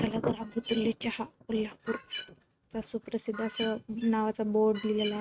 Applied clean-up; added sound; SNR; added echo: neural mask model RNNoise.